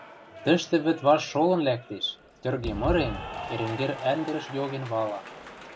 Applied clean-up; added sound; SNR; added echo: none; Applause / Cheering; 12 dB; none.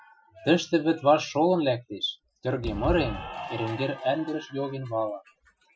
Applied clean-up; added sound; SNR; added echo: classical method Wiener filter.